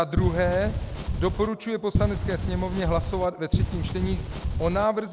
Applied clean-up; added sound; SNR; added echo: none; Wind; 0 dB; none.